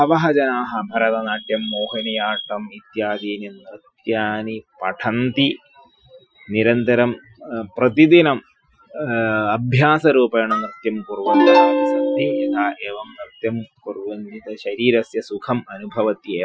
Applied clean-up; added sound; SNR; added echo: classical method Wiener filter.